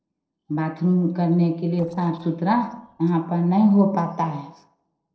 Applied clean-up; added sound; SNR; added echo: neural separator model SepFormer DNS4.